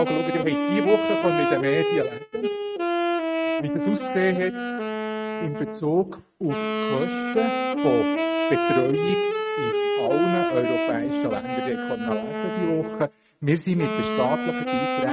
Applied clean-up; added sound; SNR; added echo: neural mask model RNNoise.